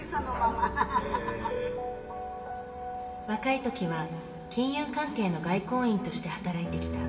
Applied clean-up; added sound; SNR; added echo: none; Bark; 14 dB; reverberation time 2.5 s.